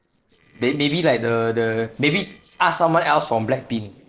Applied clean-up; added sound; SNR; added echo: neural separator model SepFormer DNS4.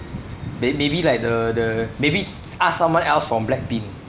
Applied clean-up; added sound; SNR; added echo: none; none; none; none.